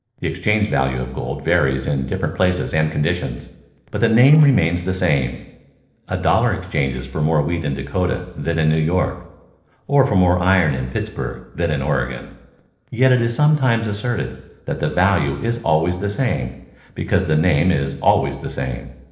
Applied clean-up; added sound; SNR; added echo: neural separator model SepFormer DNS4.